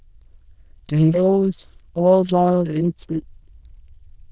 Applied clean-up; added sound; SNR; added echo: neural diffusion model UNIVERSE++.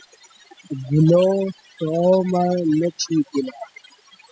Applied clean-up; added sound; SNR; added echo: classical method spectral subtraction.